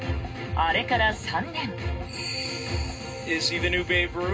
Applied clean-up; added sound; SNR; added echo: none; none; none; reverberation time 0.2 s.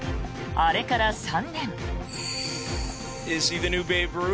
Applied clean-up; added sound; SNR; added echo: none; none; none; none.